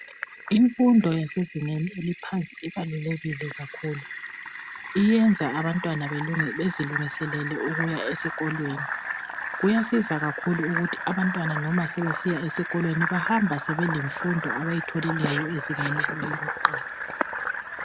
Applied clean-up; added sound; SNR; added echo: none; Fill (with liquid); 6 dB; none.